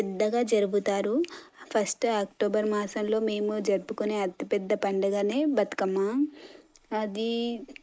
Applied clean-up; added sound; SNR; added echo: neural mask model Resemble Enhance denoiser.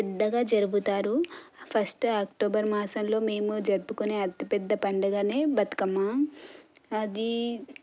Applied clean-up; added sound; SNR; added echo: none; none; none; none.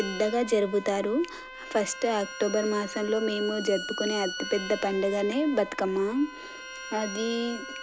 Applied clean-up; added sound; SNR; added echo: none; Bowed string instrument + Trumpet; 11 dB; none.